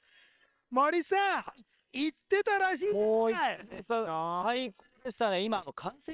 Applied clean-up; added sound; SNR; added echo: neural separator model SepFormer WHAM!.